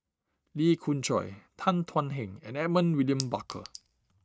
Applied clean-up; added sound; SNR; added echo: neural mask model RNNoise.